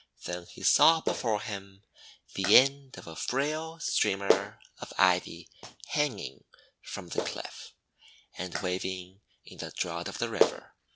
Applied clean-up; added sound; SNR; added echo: none; Clapping; 5 dB; none.